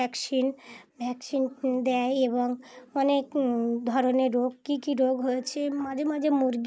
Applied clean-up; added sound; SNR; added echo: none; none; none; none.